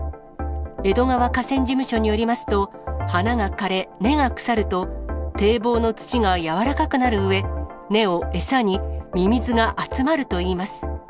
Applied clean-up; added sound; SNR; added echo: none; none; none; none.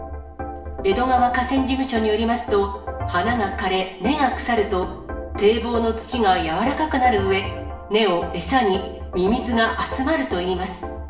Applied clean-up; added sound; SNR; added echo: none; none; none; reverberation time 0.7 s.